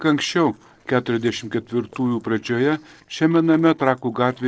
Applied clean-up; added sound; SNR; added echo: neural separator model SepFormer DNS4.